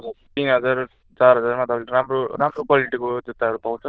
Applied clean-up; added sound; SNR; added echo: neural diffusion model UNIVERSE++.